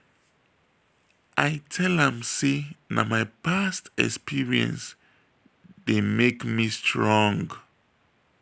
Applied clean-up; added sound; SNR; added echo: none; none; none; none.